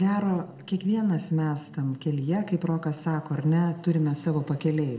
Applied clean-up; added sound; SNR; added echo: none; none; none; reverberation time 1.5 s.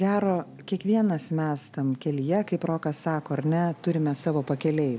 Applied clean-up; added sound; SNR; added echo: none; none; none; none.